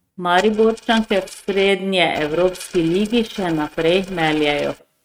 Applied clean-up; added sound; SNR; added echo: neural mask model RNNoise.